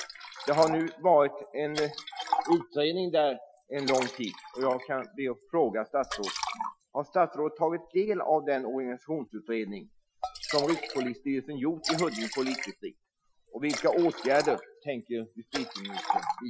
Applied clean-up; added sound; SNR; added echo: classical method Wiener filter.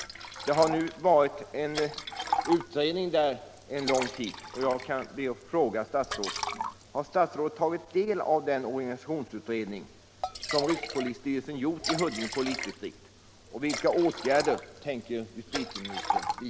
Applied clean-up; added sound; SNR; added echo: none; Liquid; 8 dB; none.